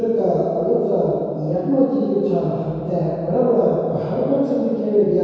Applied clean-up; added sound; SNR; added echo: none; none; none; reverberation time 2.2 s.